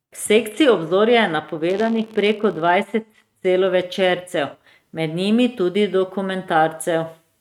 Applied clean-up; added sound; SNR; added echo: neural mask model RNNoise.